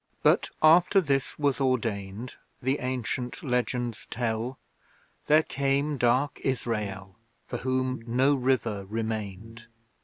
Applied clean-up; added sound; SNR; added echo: none; Brass instrument; 18 dB; none.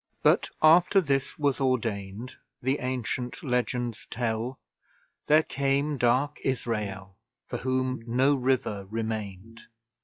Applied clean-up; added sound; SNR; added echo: classical method log-MMSE.